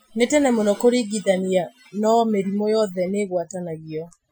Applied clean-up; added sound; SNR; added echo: classical method Wiener filter.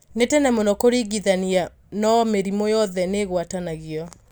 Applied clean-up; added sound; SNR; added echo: none; none; none; none.